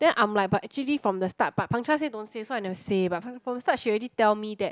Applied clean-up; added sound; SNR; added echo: none; none; none; none.